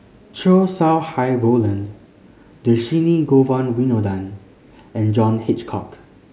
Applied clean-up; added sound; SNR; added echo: none; none; none; none.